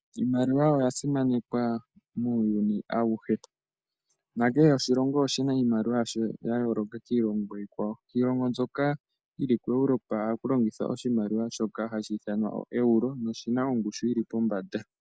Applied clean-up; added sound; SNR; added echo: none; none; none; none.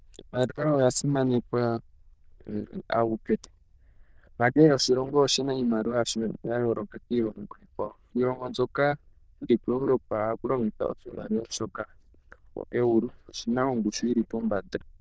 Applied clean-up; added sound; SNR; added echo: neural diffusion model UNIVERSE++.